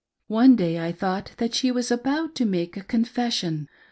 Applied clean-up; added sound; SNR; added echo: none; none; none; none.